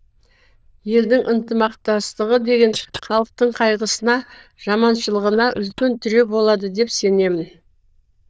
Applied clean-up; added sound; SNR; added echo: neural diffusion model UNIVERSE++.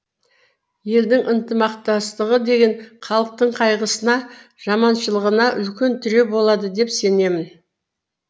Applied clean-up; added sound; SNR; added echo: none; none; none; none.